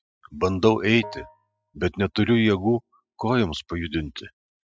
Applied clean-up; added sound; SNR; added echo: classical method spectral subtraction.